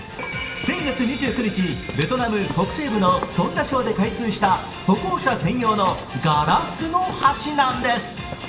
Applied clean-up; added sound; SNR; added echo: none; Walk, footsteps; 14 dB; reverberation time 0.9 s.